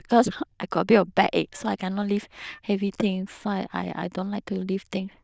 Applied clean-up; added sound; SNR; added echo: neural diffusion model UNIVERSE++.